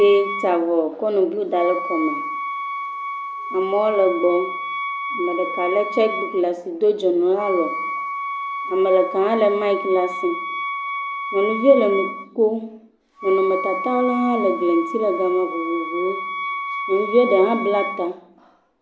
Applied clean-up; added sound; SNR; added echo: none; Wind instrument, woodwind instrument; 7 dB; none.